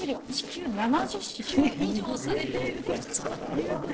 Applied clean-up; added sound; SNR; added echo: neural separator model SepFormer DNS4.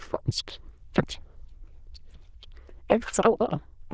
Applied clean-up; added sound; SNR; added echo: neural diffusion model UNIVERSE++.